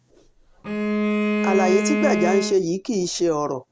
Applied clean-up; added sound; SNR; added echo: none; Bowed string instrument; 1 dB; none.